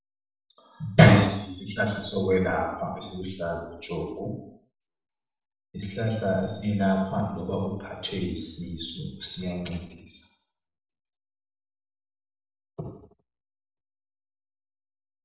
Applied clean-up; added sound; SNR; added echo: none; none; none; reverberation time 0.7 s.